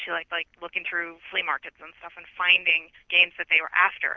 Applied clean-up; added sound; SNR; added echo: none; none; none; none.